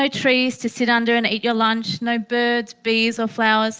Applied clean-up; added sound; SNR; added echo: none; none; none; none.